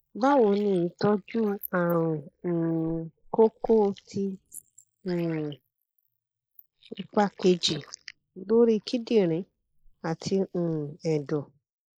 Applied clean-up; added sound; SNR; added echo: neural mask model Resemble Enhance denoiser.